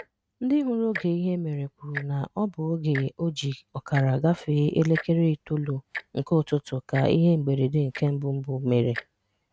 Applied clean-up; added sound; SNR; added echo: neural mask model RNNoise.